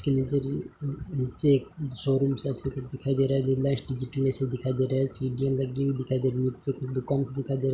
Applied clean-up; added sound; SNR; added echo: none; none; none; none.